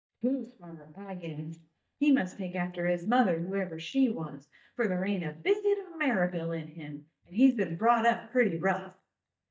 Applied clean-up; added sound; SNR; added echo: neural mask model DeepFilterNet 3.